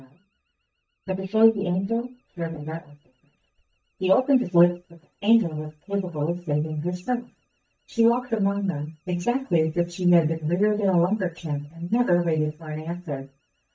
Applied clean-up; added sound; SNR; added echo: neural mask model DeepFilterNet 3.